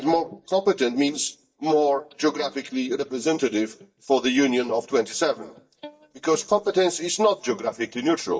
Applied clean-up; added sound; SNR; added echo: neural mask model DeepFilterNet 3.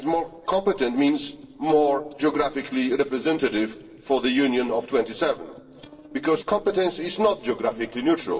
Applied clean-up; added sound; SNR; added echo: neural separator model SepFormer DNS4.